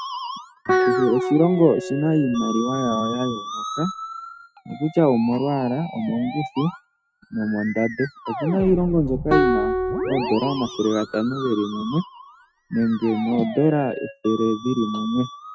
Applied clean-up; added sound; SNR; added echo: neural mask model RNNoise.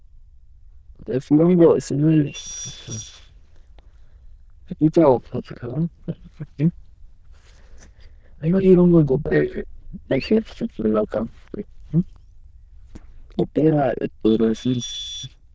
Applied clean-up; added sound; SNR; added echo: neural diffusion model UNIVERSE++.